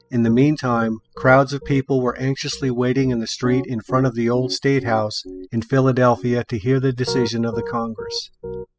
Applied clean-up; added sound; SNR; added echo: classical method spectral subtraction.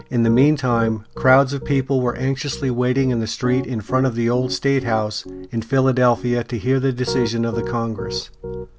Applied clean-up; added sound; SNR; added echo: none; Piano; 12 dB; none.